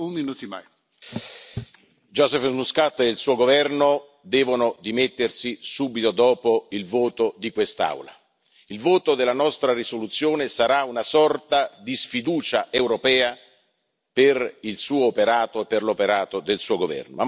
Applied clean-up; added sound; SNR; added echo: none; none; none; none.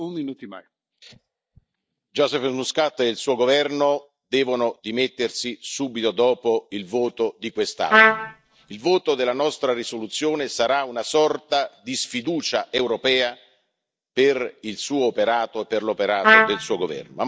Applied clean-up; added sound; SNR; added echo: neural mask model DeepFilterNet 3.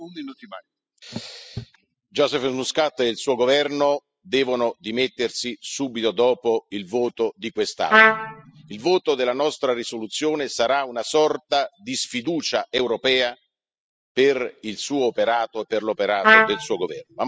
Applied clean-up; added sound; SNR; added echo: classical method spectral subtraction.